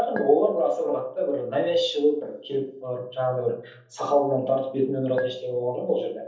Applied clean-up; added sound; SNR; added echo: none; Chink, clink; 15 dB; reverberation time 0.7 s.